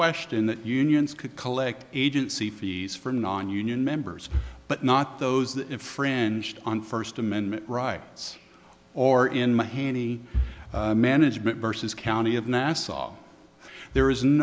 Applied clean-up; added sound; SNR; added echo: none; none; none; none.